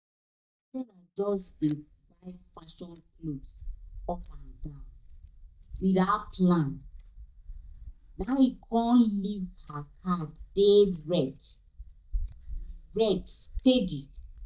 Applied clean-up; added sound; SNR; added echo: neural mask model DeepFilterNet 3.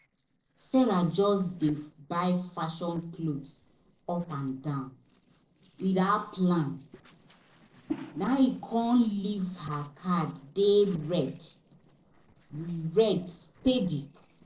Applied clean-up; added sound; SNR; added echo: neural separator model SepFormer DNS4.